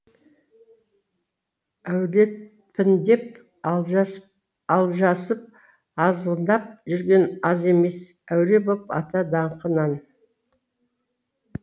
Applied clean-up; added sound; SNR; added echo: none; none; none; none.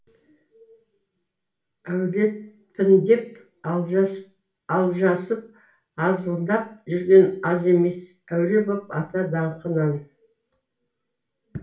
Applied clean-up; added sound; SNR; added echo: none; none; none; reverberation time 0.3 s.